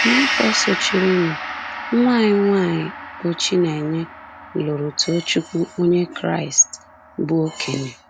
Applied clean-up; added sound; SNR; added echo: none; Gong; 8 dB; none.